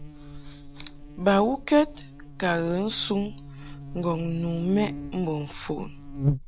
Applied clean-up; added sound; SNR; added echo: none; Buzz; 8 dB; none.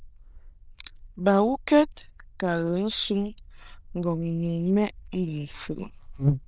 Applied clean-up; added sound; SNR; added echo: neural diffusion model UNIVERSE++.